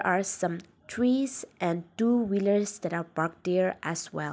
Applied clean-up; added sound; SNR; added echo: none; none; none; none.